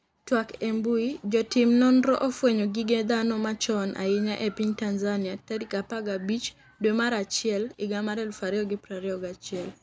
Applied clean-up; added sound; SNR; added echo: none; none; none; none.